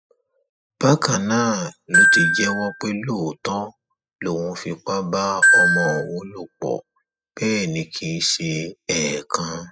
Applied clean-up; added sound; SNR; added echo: classical method spectral subtraction.